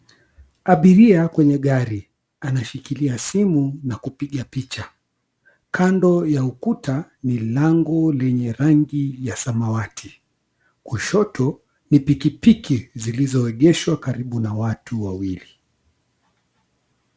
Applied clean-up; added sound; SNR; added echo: none; none; none; none.